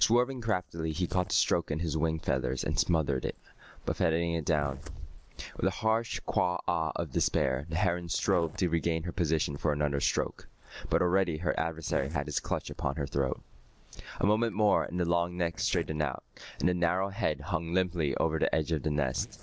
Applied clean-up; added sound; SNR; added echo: neural separator model SepFormer DNS4.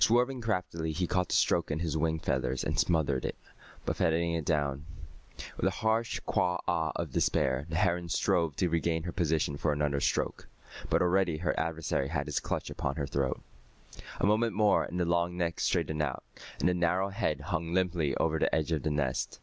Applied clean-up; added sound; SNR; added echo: none; none; none; none.